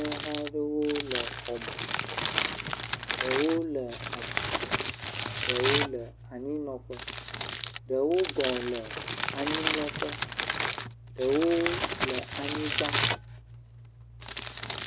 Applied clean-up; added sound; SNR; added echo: none; Crumpling, crinkling; 0 dB; none.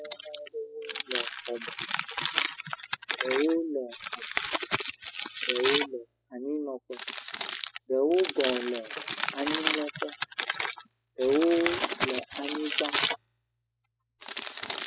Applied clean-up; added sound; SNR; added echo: classical method spectral subtraction.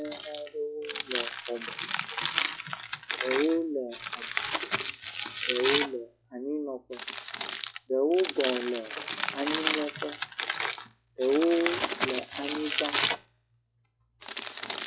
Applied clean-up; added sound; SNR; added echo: classical method log-MMSE.